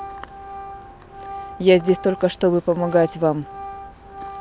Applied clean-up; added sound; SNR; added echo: none; Organ; 14 dB; none.